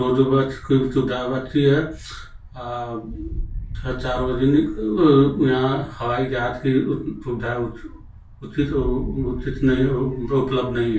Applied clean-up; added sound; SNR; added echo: none; Wind; 12 dB; reverberation time 0.3 s.